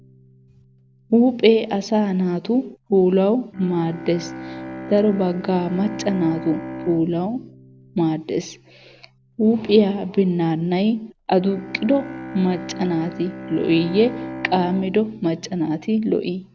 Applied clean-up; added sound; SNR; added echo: none; Bowed string instrument; 14 dB; none.